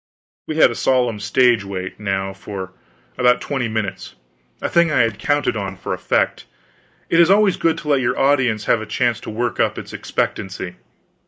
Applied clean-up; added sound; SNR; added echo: neural mask model DeepFilterNet 3.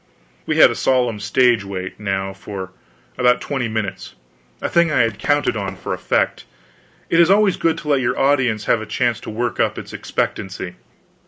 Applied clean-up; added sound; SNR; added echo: none; Run; 17 dB; none.